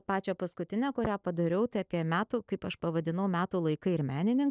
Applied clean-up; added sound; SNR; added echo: neural separator model SepFormer DNS4.